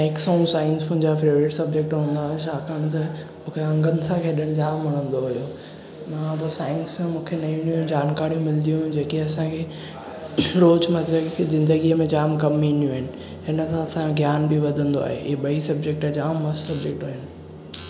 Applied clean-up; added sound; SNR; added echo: none; none; none; none.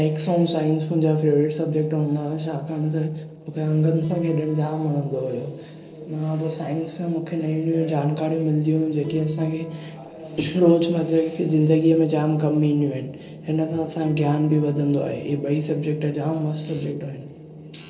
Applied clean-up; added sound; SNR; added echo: neural separator model SepFormer DNS4.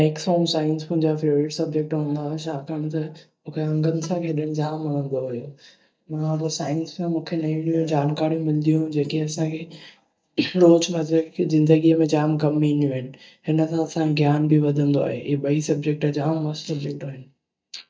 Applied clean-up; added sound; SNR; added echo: neural mask model DeepFilterNet 3.